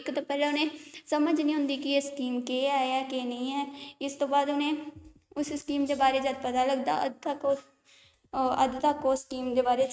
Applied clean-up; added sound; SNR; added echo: neural mask model RNNoise.